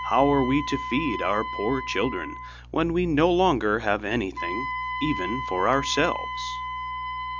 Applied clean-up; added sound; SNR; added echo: none; Wind instrument, woodwind instrument; 7 dB; none.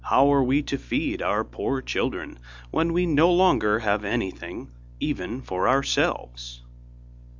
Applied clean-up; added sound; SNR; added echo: none; none; none; none.